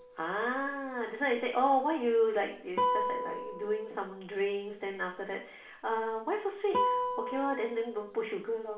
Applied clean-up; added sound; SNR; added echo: none; Guitar; 5 dB; reverberation time 0.5 s.